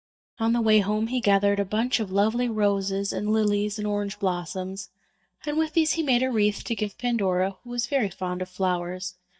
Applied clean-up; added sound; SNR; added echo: neural mask model DeepFilterNet 3.